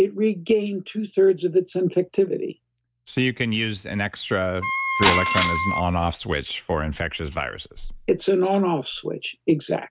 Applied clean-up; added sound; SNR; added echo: none; Wind instrument, woodwind instrument + Shatter; 1 dB; none.